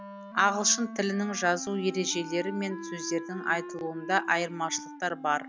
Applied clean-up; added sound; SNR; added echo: none; Wind instrument, woodwind instrument; 12 dB; none.